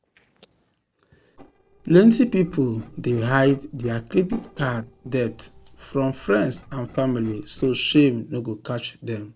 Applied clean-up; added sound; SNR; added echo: neural separator model SepFormer DNS4.